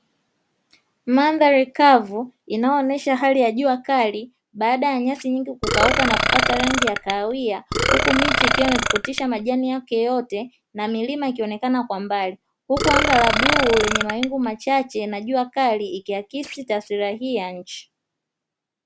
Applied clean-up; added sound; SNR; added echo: none; Burping, eructation; -1 dB; none.